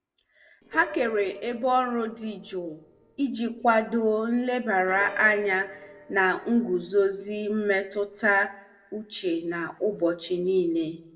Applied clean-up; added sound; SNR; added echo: neural separator model SepFormer DNS4.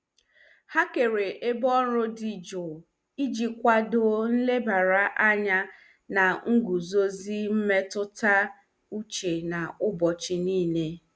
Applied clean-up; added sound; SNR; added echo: none; none; none; none.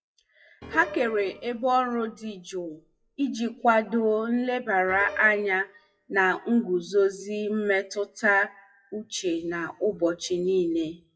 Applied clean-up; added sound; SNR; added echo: classical method WPE with log-MMSE.